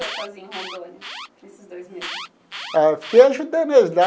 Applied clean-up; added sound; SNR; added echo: none; Alarm; 16 dB; none.